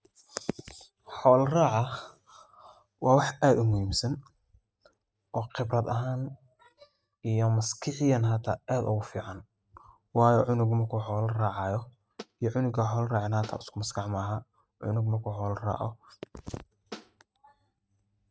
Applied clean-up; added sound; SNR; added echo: neural mask model RNNoise.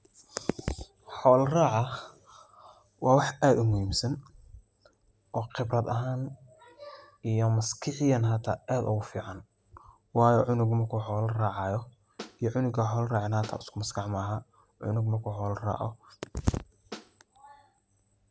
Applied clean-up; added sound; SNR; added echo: none; Snare drum; 17 dB; none.